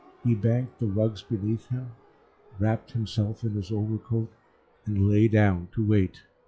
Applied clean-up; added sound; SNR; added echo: classical method log-MMSE.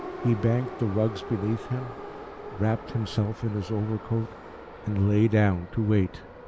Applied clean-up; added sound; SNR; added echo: none; Subway, metro, underground; 13 dB; none.